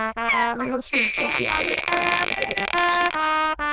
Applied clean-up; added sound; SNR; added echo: neural diffusion model UNIVERSE++.